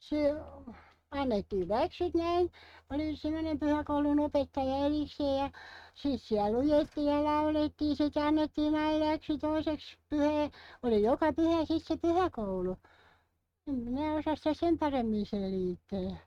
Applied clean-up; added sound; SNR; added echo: neural mask model RNNoise.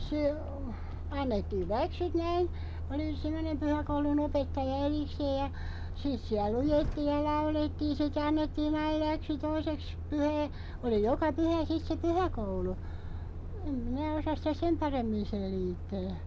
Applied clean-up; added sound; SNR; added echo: none; Truck; 5 dB; none.